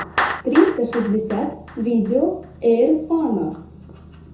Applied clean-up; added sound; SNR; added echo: none; Clapping; 11 dB; reverberation time 0.5 s.